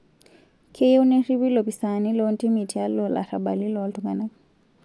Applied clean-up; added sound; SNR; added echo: none; none; none; none.